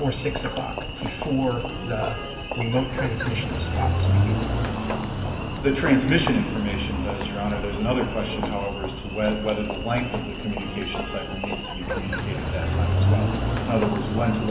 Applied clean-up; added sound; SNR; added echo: none; Engine; 0 dB; reverberation time 1.9 s.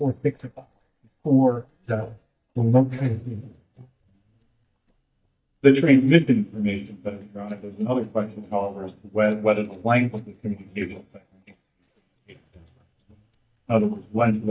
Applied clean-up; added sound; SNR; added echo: neural mask model DeepFilterNet 3.